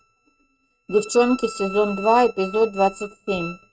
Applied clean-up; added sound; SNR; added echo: neural mask model RNNoise.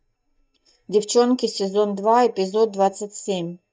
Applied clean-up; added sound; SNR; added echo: neural mask model DeepFilterNet 3.